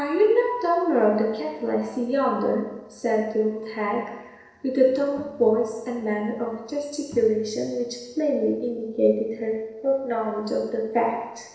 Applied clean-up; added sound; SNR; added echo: neural separator model SepFormer DNS4.